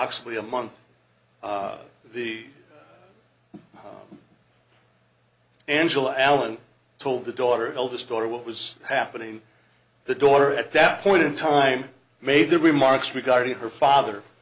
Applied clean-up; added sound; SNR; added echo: none; none; none; none.